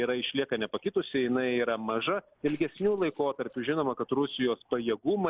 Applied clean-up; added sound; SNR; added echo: neural separator model SepFormer DNS4.